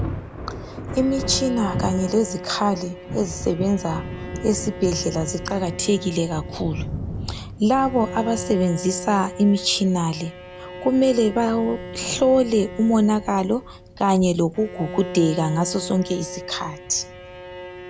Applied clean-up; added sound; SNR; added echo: none; Thunder + Bowed string instrument; 10 dB; none.